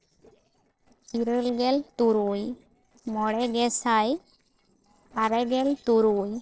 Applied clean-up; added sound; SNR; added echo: neural separator model SepFormer DNS4.